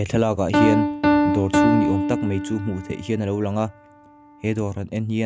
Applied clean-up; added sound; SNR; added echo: none; Piano; -1 dB; none.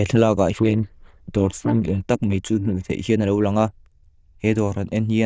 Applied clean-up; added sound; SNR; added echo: neural diffusion model UNIVERSE++.